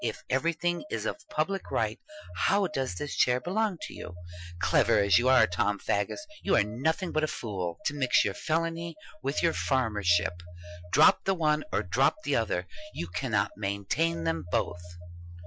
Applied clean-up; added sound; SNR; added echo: classical method Wiener filter.